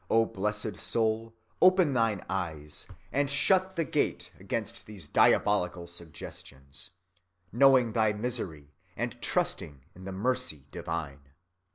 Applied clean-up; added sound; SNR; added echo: none; none; none; none.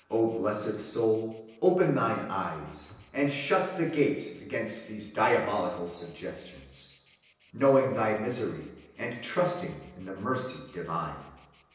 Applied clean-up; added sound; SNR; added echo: none; Insect; 18 dB; reverberation time 0.9 s.